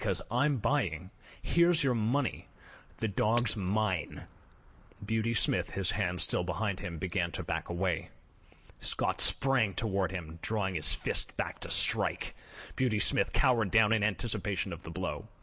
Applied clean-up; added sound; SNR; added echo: none; Shatter; 14 dB; none.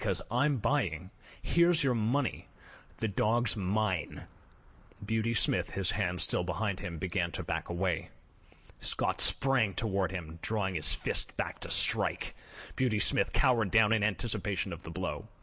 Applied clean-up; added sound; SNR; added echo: none; none; none; none.